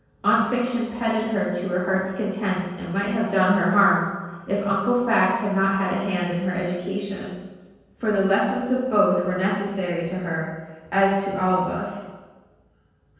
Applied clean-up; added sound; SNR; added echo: none; none; none; reverberation time 1.2 s.